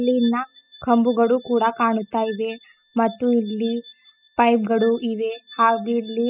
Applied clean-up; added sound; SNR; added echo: classical method spectral subtraction.